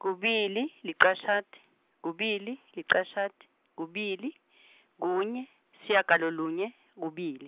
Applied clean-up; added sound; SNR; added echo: none; none; none; none.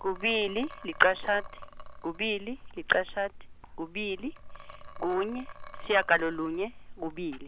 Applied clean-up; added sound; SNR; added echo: none; Liquid; 12 dB; none.